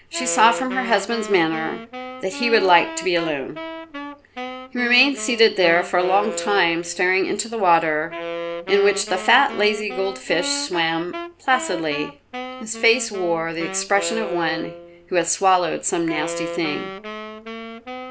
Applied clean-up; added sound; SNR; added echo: none; Wind instrument, woodwind instrument; 11 dB; none.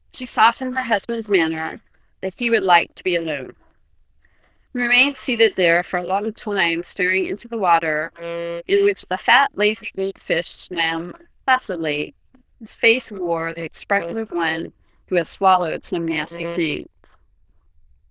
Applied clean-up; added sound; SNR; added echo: neural diffusion model UNIVERSE++.